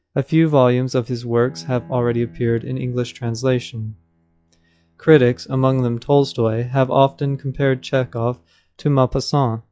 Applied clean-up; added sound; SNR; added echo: classical method log-MMSE.